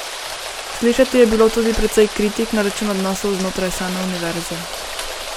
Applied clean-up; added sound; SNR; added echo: none; Rain; 9 dB; none.